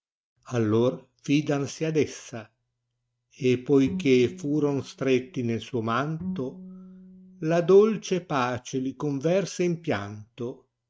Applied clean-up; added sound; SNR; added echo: neural mask model RNNoise.